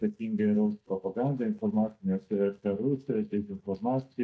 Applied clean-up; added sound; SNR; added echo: neural mask model DeepFilterNet 3.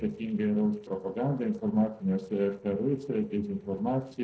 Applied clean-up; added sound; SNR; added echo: neural separator model SepFormer DNS4.